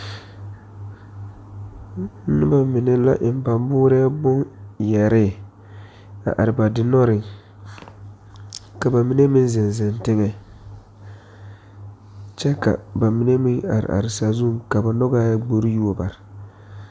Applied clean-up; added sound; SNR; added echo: none; none; none; none.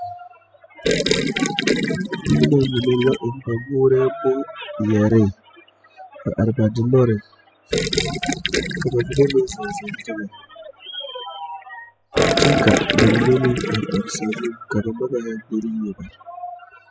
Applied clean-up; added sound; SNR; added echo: classical method spectral subtraction.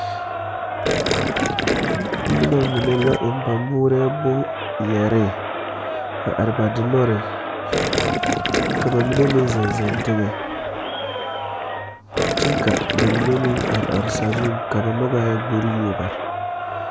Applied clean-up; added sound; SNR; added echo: none; Gurgling + Crowd; 1 dB; none.